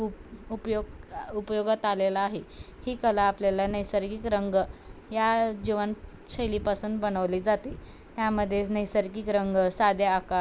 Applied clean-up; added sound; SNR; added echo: none; none; none; none.